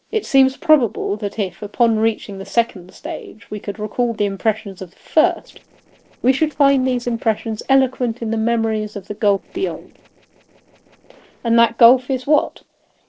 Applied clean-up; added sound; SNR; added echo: neural separator model SepFormer DNS4.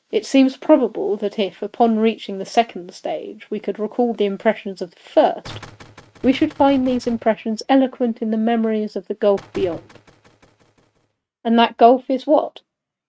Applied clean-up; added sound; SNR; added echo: neural mask model RNNoise.